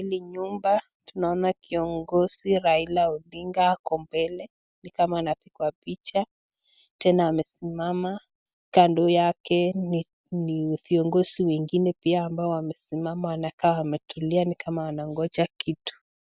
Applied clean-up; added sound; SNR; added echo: none; none; none; none.